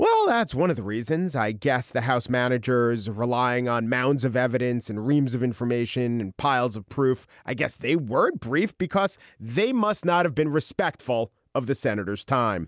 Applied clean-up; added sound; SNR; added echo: none; none; none; none.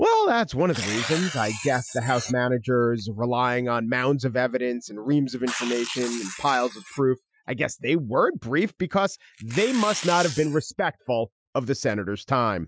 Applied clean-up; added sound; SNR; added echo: classical method Wiener filter.